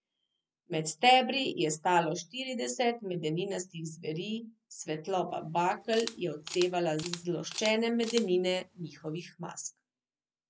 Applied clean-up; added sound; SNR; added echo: none; Camera; 10 dB; none.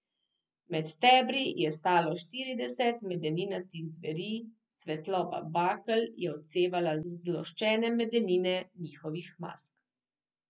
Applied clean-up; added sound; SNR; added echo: none; none; none; none.